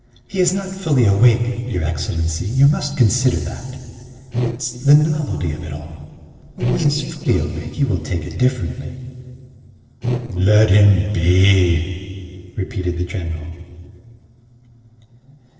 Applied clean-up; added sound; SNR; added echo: neural separator model SepFormer DNS4.